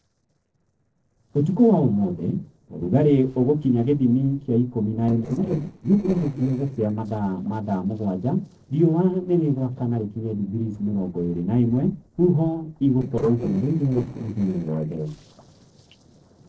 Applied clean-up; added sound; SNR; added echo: neural separator model SepFormer DNS4.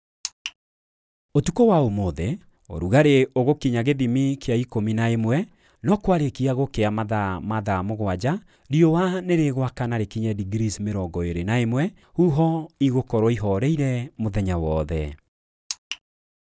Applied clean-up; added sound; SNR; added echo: none; none; none; none.